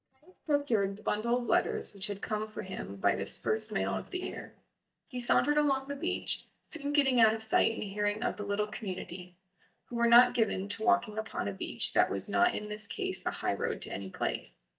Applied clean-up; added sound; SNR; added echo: neural mask model DeepFilterNet 3.